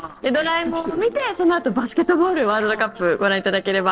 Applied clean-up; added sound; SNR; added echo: neural separator model SepFormer DNS4.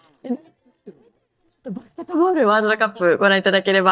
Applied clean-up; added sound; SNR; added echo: neural mask model DeepFilterNet 3.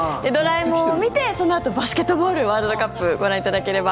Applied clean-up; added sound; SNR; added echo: none; none; none; none.